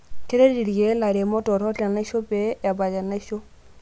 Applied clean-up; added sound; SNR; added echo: none; none; none; none.